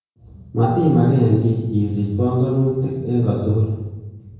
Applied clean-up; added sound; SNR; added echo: none; Marimba, xylophone; 16 dB; reverberation time 1.0 s.